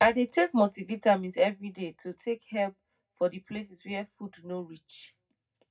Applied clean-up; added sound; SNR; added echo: none; none; none; reverberation time 0.3 s.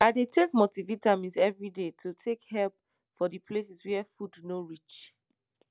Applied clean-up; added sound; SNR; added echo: none; none; none; none.